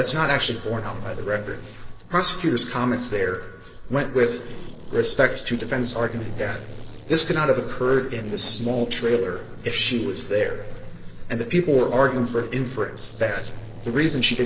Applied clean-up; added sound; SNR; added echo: neural separator model SepFormer DNS4.